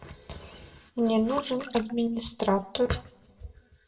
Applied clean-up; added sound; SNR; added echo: none; Splash, splatter; 16 dB; reverberation time 0.4 s.